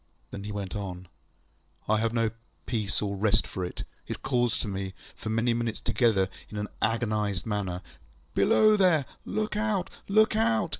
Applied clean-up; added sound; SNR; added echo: none; none; none; none.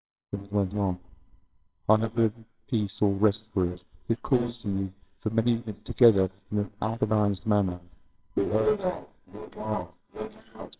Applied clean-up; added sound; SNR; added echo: neural separator model SepFormer WHAMR!.